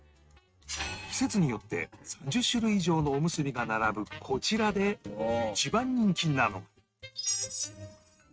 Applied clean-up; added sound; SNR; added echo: neural mask model RNNoise.